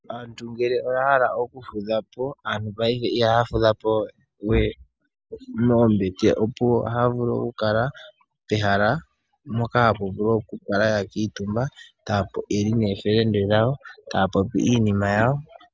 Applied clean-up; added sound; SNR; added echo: none; none; none; none.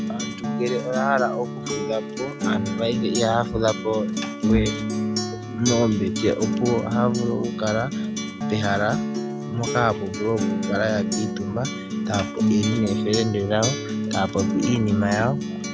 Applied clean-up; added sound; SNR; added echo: none; Acoustic guitar; 1 dB; none.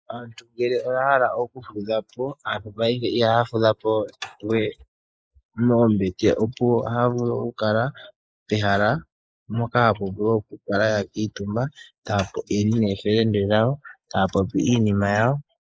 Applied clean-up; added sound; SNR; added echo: neural mask model Resemble Enhance denoiser.